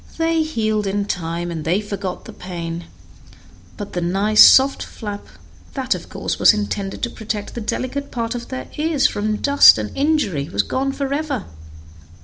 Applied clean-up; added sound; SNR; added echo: none; none; none; none.